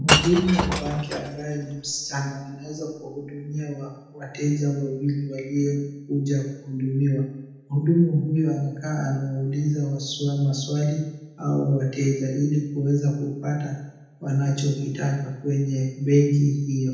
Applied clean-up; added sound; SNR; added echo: none; Shatter / Crushing; 3 dB; reverberation time 0.9 s.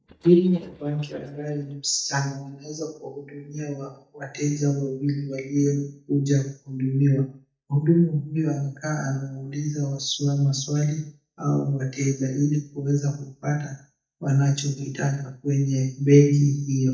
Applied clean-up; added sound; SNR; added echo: neural mask model DeepFilterNet 3.